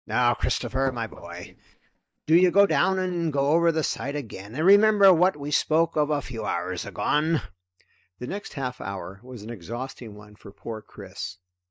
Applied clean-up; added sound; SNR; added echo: neural mask model DeepFilterNet 3.